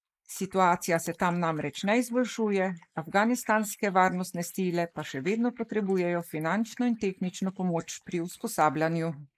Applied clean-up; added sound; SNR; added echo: neural mask model Resemble Enhance denoiser.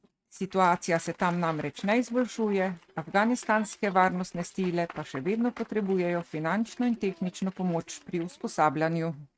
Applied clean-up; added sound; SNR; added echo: neural mask model RNNoise.